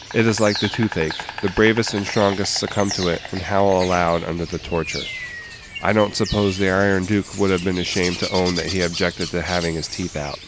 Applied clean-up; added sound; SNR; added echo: none; Insect; 11 dB; none.